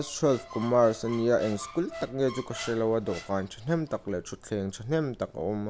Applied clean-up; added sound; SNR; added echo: none; Squeak; 17 dB; none.